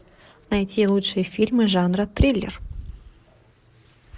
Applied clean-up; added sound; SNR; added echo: none; none; none; none.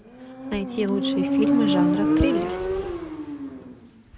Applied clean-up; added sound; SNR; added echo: none; Motorcycle; -4 dB; none.